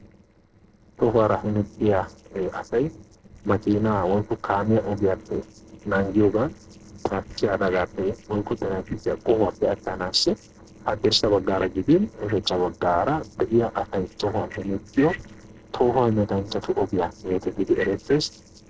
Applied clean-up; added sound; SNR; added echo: neural separator model SepFormer DNS4.